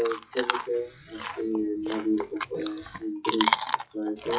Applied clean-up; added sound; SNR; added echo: classical method WPE with log-MMSE.